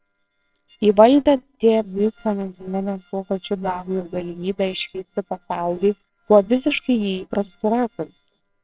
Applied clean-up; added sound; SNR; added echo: neural separator model SepFormer WHAMR!.